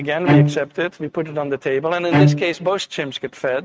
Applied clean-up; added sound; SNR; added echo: neural mask model RNNoise.